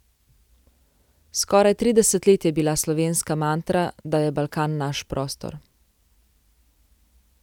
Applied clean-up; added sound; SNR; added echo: none; none; none; none.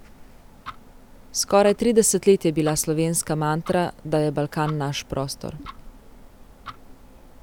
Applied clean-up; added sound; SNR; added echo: none; Tick-tock; 19 dB; none.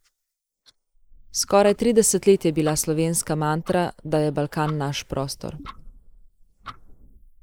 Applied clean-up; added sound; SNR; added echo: neural mask model Resemble Enhance denoiser.